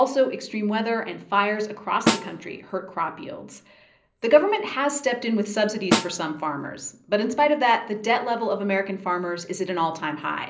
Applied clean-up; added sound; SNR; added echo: none; Snare drum; 4 dB; reverberation time 0.5 s.